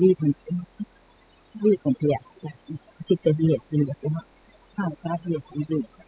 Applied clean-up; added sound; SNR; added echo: classical method spectral subtraction.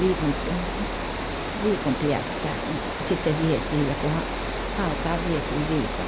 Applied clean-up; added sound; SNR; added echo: none; Water; 2 dB; none.